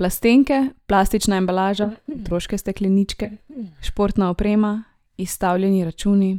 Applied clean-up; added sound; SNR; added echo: neural mask model DeepFilterNet 3.